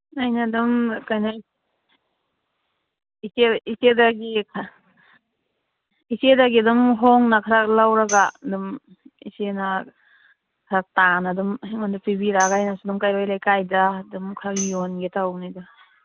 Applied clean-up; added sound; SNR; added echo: none; Tambourine; 16 dB; none.